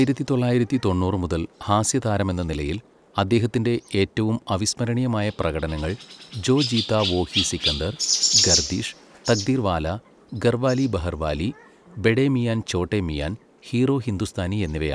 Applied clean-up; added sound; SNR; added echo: none; Chirp, tweet; 8 dB; none.